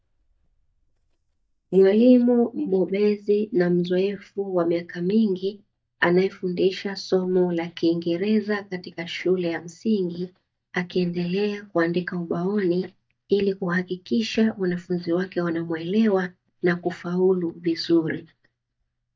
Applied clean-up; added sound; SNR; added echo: neural mask model DeepFilterNet 3.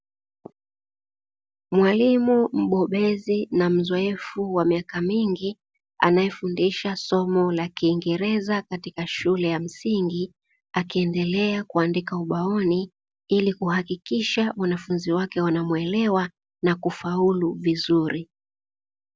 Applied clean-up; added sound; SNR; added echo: none; none; none; none.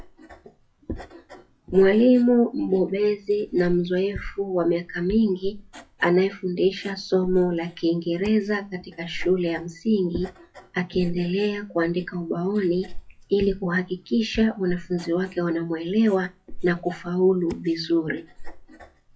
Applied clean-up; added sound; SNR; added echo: classical method WPE with log-MMSE.